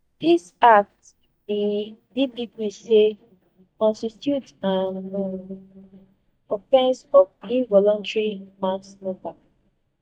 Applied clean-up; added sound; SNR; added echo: neural mask model DeepFilterNet 3.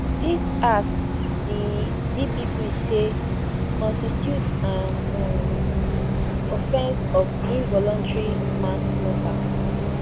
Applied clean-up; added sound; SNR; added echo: none; Bus; -5 dB; none.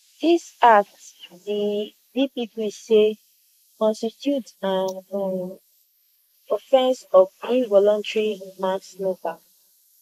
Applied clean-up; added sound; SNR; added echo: neural mask model Resemble Enhance denoiser.